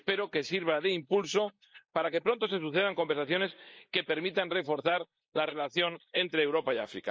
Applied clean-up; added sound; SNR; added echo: neural mask model Resemble Enhance denoiser.